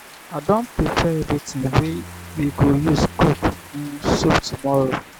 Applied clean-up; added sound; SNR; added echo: none; Bowed string instrument + Rain; 18 dB; none.